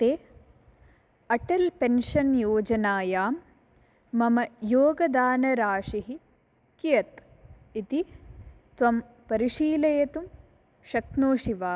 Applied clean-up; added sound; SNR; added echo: none; none; none; none.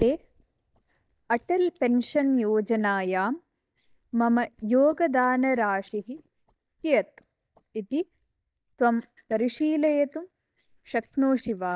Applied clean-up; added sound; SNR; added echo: neural mask model DeepFilterNet 3.